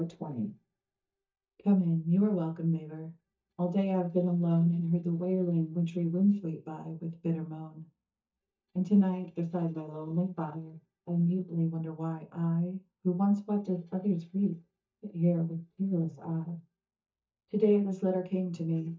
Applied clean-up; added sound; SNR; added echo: neural mask model DeepFilterNet 3.